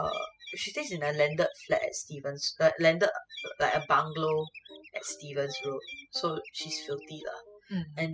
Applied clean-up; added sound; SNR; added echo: classical method spectral subtraction.